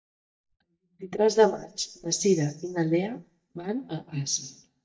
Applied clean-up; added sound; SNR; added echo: neural mask model DeepFilterNet 3.